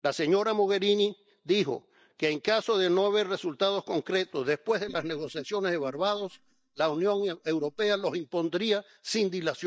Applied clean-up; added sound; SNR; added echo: neural mask model DeepFilterNet 3.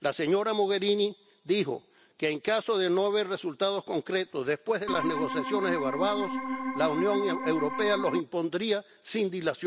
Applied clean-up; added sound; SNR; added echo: none; Organ; 3 dB; none.